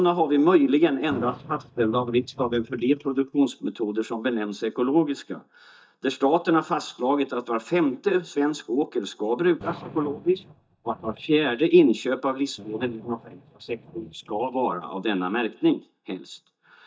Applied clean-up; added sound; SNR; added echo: neural mask model DeepFilterNet 3.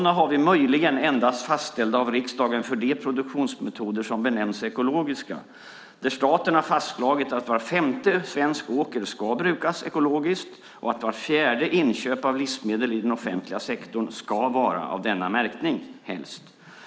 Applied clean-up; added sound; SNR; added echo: none; none; none; none.